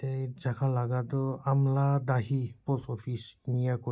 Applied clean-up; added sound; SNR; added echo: none; none; none; none.